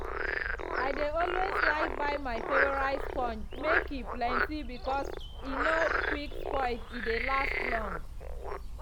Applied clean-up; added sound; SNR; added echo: none; Frog; -2 dB; none.